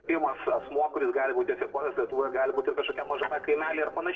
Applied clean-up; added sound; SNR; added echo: neural separator model SepFormer DNS4.